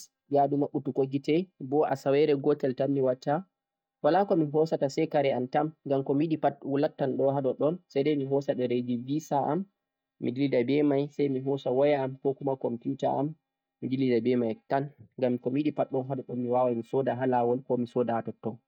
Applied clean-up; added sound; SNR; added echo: neural mask model DeepFilterNet 3.